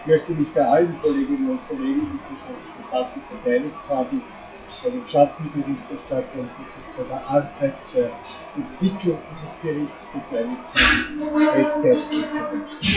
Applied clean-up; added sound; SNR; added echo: classical method WPE with log-MMSE.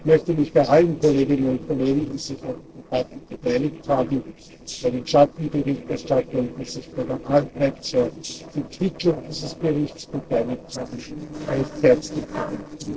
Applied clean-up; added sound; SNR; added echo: neural separator model SepFormer DNS4.